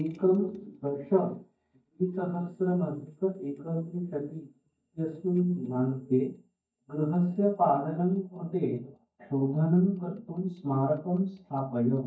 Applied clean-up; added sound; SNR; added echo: neural mask model DeepFilterNet 3.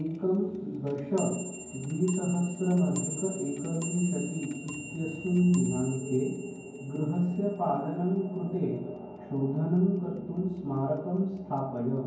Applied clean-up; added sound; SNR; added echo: none; Clock; 15 dB; reverberation time 0.9 s.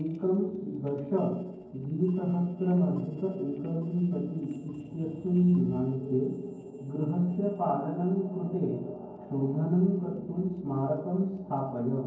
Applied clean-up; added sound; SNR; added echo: neural separator model SepFormer DNS4.